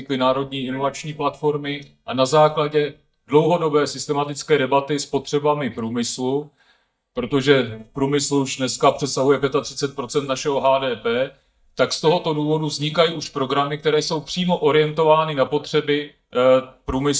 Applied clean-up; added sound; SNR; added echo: neural mask model DeepFilterNet 3.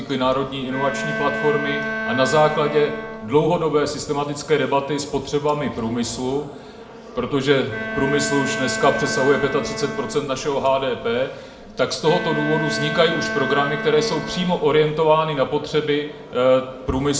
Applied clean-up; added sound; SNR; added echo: none; Bowed string instrument; 7 dB; reverberation time 0.7 s.